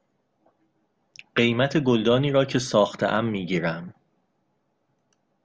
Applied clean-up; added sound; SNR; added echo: none; none; none; none.